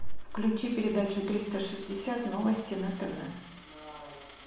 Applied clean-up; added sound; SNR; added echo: none; Coin (dropping); 19 dB; reverberation time 0.7 s.